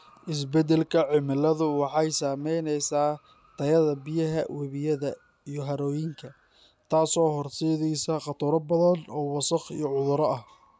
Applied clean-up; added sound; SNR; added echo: none; none; none; none.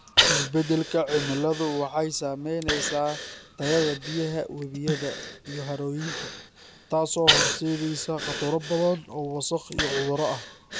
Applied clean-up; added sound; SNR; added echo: none; Breathing; 3 dB; none.